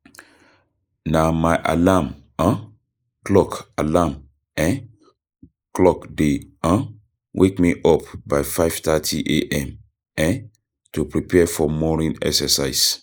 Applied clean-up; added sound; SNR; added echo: neural mask model Resemble Enhance denoiser.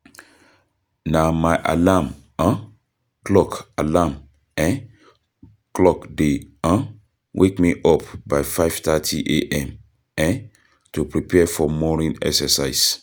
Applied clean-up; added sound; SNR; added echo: none; none; none; none.